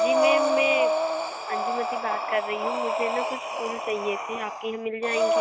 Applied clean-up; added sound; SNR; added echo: none; Breathing; -5 dB; none.